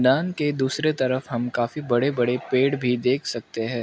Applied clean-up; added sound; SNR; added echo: none; none; none; none.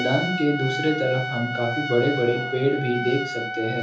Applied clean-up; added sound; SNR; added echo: none; Trumpet; 6 dB; reverberation time 1.2 s.